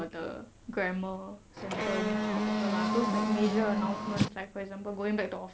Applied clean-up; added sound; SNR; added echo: none; Car + Electric guitar; -3 dB; none.